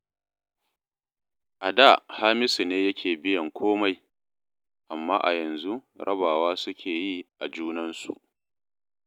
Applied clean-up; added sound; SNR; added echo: none; none; none; none.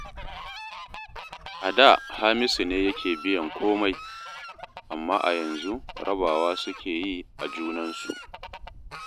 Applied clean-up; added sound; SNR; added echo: none; Fowl; 13 dB; none.